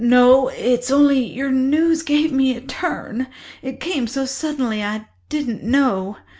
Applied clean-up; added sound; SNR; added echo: none; none; none; none.